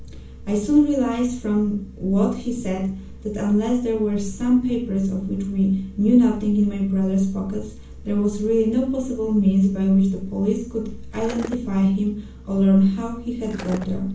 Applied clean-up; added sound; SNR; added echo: none; Skateboard; 14 dB; reverberation time 0.3 s.